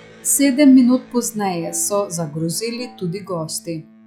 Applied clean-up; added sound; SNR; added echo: classical method log-MMSE.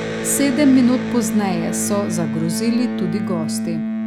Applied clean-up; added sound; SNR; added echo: none; Electric guitar; 3 dB; none.